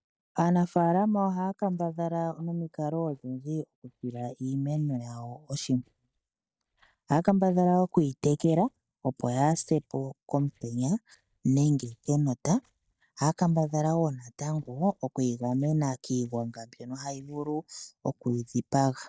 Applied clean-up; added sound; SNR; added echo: neural mask model DeepFilterNet 3.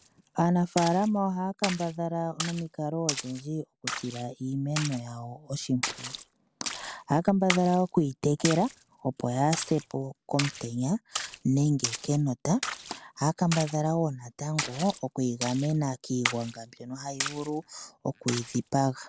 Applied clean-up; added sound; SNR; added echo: none; Splash, splatter; 10 dB; none.